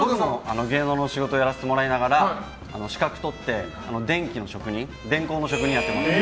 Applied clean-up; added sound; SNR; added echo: none; none; none; none.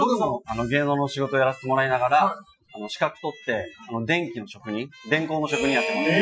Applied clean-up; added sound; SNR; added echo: classical method Wiener filter.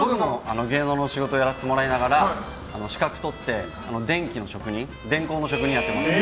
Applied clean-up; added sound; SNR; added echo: none; Car passing by; 18 dB; none.